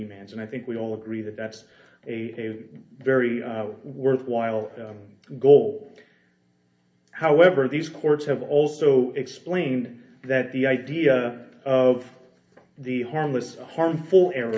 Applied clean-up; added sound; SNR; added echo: none; none; none; reverberation time 0.3 s.